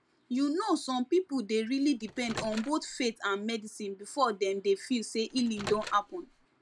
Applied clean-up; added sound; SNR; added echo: none; Microwave oven; 13 dB; none.